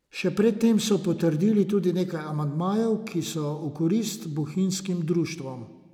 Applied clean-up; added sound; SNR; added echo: none; none; none; none.